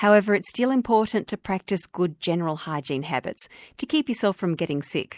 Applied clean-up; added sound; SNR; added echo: none; none; none; none.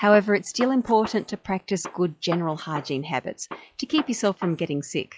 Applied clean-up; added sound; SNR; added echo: classical method log-MMSE.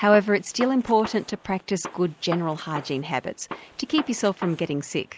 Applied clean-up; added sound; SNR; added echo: none; Gunshot, gunfire; 15 dB; none.